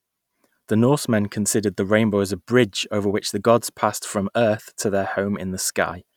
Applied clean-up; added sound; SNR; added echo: none; none; none; none.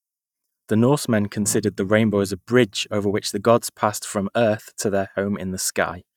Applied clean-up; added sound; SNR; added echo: neural mask model DeepFilterNet 3.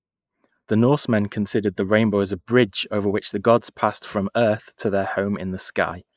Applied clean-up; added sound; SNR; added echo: neural mask model Resemble Enhance denoiser.